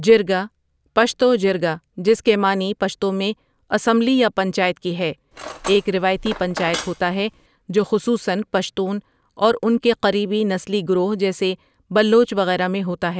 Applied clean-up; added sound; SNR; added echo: none; Cutlery, silverware; 13 dB; none.